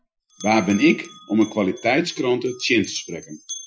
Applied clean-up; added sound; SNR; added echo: classical method Wiener filter.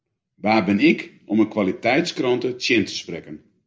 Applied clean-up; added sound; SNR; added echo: none; none; none; none.